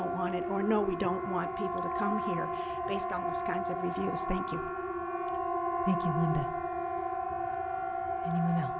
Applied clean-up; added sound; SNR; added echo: none; Siren; -1 dB; none.